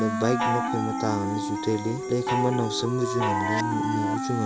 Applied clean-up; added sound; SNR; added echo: none; Wind instrument, woodwind instrument + Chime; 0 dB; none.